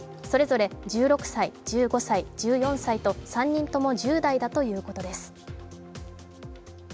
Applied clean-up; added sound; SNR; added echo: none; none; none; none.